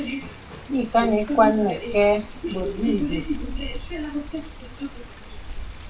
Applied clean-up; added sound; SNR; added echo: none; Water; 11 dB; reverberation time 0.1 s.